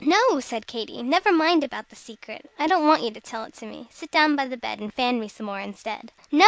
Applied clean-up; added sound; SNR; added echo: none; none; none; none.